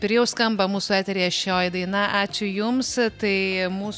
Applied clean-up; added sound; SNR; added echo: none; none; none; none.